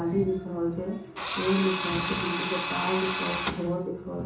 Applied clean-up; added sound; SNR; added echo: none; Drill; 3 dB; reverberation time 0.6 s.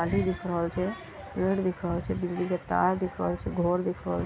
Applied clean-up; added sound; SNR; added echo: none; none; none; none.